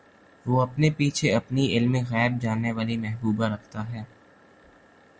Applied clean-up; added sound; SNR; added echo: none; none; none; none.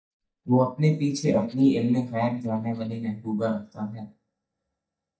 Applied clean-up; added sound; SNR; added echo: neural mask model DeepFilterNet 3.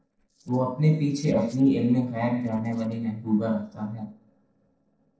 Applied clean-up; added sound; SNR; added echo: neural separator model SepFormer DNS4.